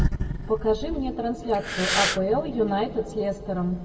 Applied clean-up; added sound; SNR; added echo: none; Breathing; 2 dB; reverberation time 1.1 s.